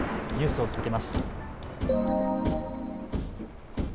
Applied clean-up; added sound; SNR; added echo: none; Thump, thud + Thunder; 2 dB; none.